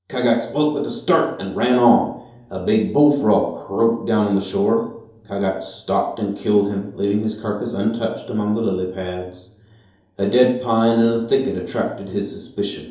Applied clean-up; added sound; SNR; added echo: none; none; none; reverberation time 2.8 s.